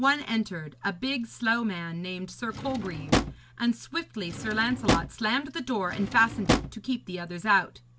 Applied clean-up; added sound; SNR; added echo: none; Drawer open or close; 2 dB; none.